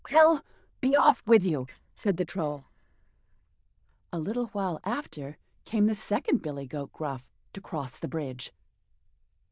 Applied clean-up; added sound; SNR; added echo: neural diffusion model UNIVERSE++.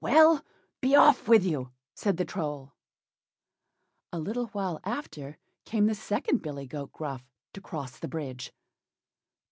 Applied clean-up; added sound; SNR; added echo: none; none; none; none.